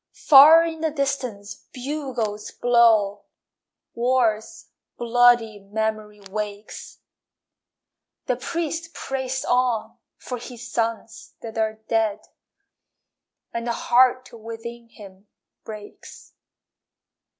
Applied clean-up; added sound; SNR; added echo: none; none; none; none.